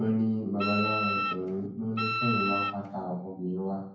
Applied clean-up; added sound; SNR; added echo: none; Wind instrument, woodwind instrument; 1 dB; reverberation time 0.9 s.